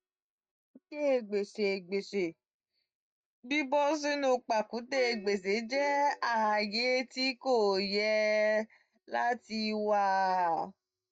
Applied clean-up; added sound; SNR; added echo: neural mask model DeepFilterNet 3.